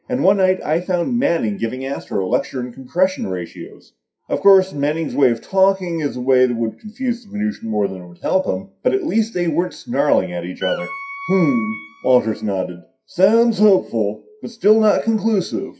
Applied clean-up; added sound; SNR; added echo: classical method WPE with log-MMSE.